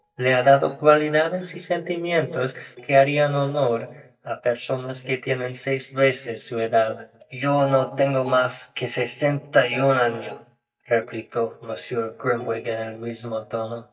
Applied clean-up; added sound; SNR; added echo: neural mask model DeepFilterNet 3.